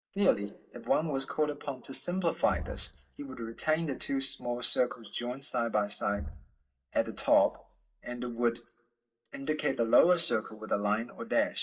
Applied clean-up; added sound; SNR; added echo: neural mask model DeepFilterNet 3.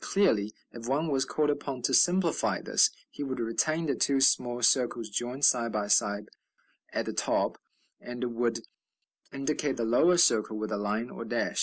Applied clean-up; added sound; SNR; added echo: none; none; none; none.